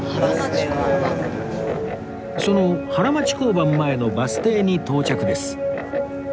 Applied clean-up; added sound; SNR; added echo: none; Guitar; 3 dB; none.